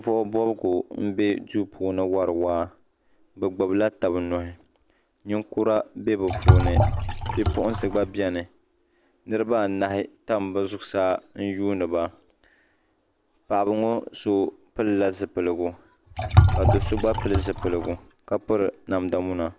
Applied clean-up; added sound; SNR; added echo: none; Liquid; -4 dB; none.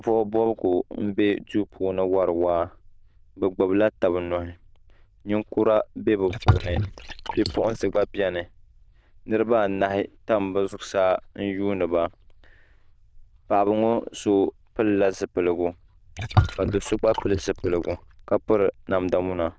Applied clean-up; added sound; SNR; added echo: neural diffusion model UNIVERSE++.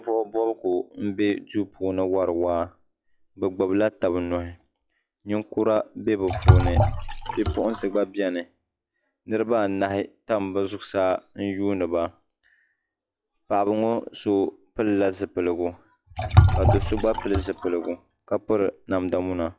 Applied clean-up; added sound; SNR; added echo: classical method log-MMSE.